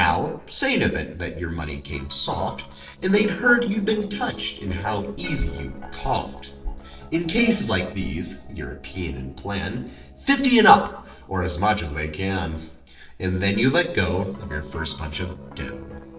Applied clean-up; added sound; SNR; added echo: neural separator model SepFormer DNS4.